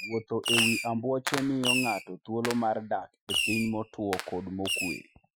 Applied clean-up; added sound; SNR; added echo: classical method Wiener filter.